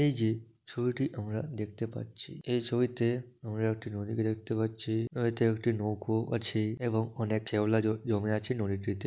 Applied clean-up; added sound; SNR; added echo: none; none; none; none.